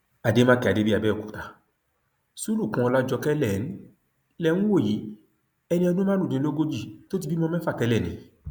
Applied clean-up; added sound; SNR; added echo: none; none; none; none.